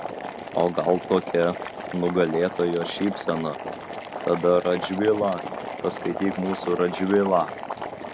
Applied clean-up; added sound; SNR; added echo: none; Boiling; 9 dB; none.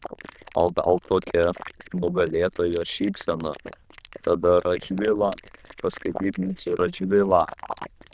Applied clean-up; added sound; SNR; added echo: neural diffusion model UNIVERSE++.